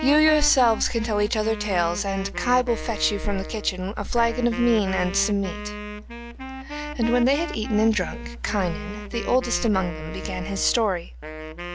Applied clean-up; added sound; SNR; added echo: none; Wind instrument, woodwind instrument; 11 dB; none.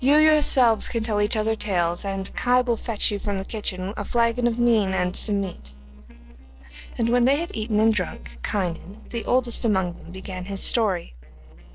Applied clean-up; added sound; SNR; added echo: neural separator model SepFormer DNS4.